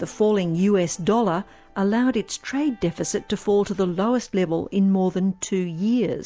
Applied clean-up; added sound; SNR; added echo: none; none; none; none.